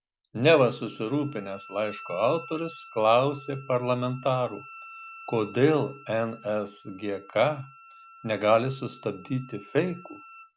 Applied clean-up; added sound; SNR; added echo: none; Wind instrument, woodwind instrument; 20 dB; none.